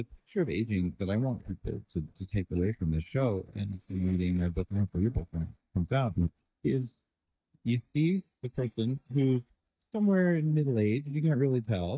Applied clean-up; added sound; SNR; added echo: neural mask model DeepFilterNet 3.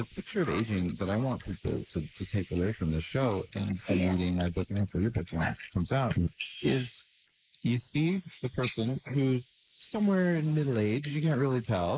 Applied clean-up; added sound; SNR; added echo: neural mask model Resemble Enhance denoiser.